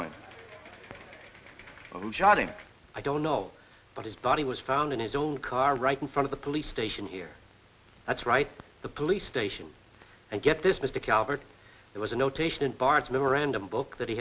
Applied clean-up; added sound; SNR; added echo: none; none; none; none.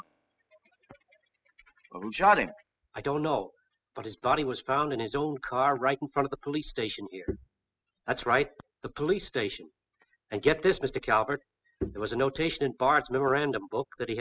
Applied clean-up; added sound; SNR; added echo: classical method spectral subtraction.